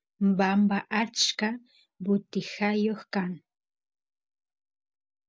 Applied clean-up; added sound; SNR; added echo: none; none; none; none.